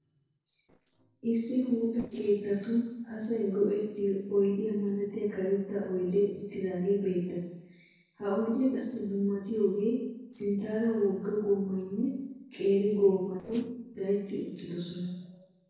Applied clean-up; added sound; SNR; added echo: neural separator model SepFormer DNS4.